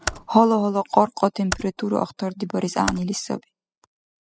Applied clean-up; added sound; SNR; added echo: classical method spectral subtraction.